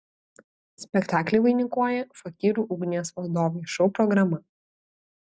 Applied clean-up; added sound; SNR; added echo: none; none; none; none.